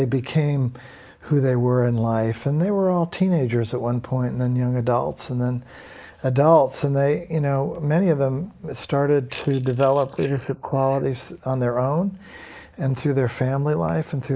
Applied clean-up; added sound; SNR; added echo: neural mask model Resemble Enhance denoiser.